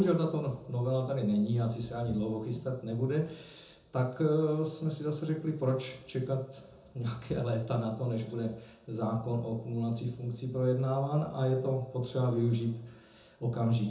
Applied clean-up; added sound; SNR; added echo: none; none; none; reverberation time 0.5 s.